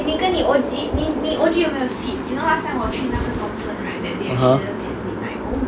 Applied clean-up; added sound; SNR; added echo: none; none; none; none.